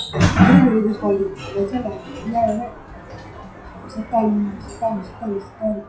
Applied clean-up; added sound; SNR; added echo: classical method WPE with log-MMSE.